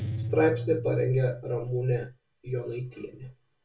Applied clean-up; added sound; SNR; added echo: none; Guitar; 9 dB; reverberation time 0.1 s.